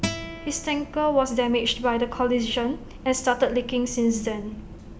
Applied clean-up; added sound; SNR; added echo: none; Acoustic guitar; 13 dB; none.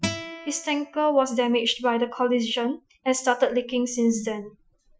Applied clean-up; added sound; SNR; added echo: classical method Wiener filter.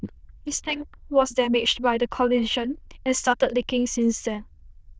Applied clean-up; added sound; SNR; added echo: neural diffusion model UNIVERSE++.